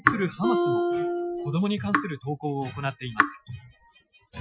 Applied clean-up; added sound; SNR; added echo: classical method Wiener filter.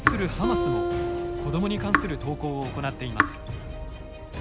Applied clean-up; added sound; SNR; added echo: none; Raindrop / Drip + Acoustic guitar; -1 dB; none.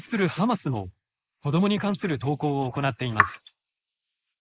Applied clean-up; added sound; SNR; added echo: neural mask model Resemble Enhance denoiser.